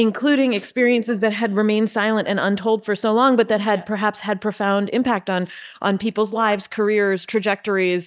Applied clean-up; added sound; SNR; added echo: neural mask model DeepFilterNet 3.